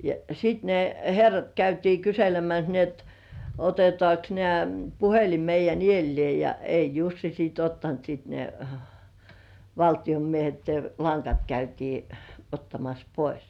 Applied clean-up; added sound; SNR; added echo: none; none; none; none.